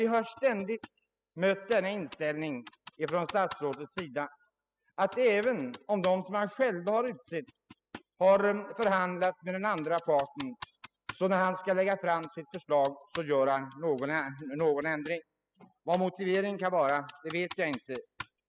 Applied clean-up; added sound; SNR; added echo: classical method spectral subtraction.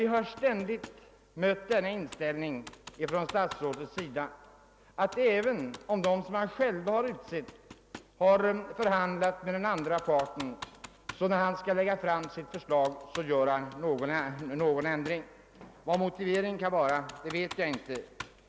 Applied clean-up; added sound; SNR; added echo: none; Computer keyboard; 19 dB; none.